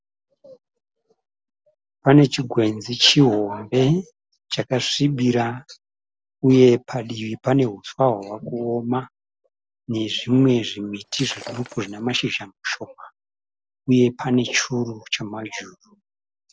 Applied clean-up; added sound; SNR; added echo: none; Shatter; 17 dB; none.